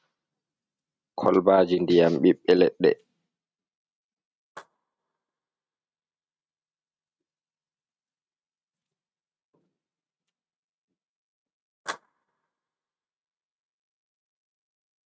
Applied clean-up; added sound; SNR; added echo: neural mask model RNNoise.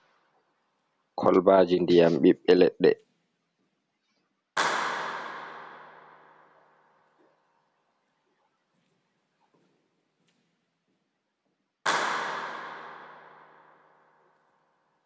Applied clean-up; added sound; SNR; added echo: none; Clapping; 10 dB; none.